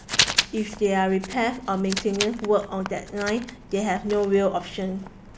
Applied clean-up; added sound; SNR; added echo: none; Writing; 6 dB; none.